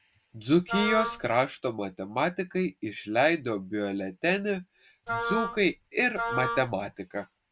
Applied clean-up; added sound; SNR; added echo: none; Wind instrument, woodwind instrument; 4 dB; none.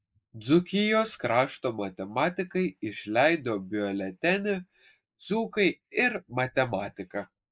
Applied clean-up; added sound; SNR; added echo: neural mask model Resemble Enhance denoiser.